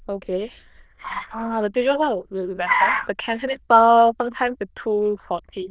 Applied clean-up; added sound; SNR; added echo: neural diffusion model UNIVERSE++.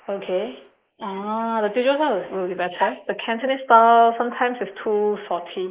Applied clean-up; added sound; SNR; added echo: neural mask model Resemble Enhance denoiser.